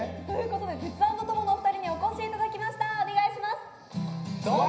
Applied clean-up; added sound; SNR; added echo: none; none; none; reverberation time 0.9 s.